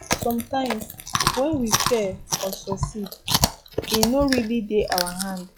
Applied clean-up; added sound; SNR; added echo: classical method log-MMSE.